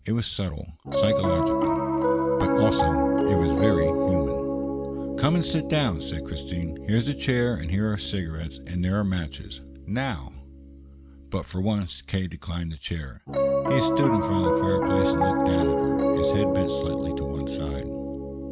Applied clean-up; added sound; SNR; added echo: none; Piano; -2 dB; none.